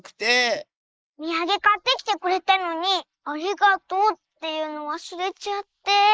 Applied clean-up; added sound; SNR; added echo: neural mask model Resemble Enhance denoiser.